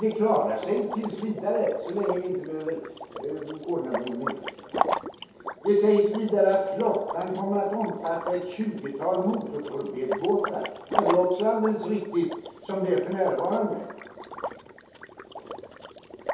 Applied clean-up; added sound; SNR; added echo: none; Liquid; 9 dB; reverberation time 0.7 s.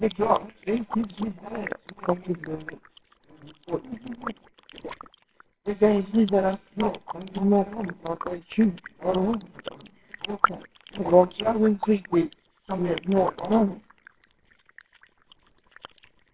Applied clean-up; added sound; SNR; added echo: neural separator model SepFormer WHAMR!.